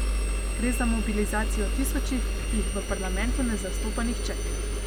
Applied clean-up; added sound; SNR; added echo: none; Engine; -5 dB; none.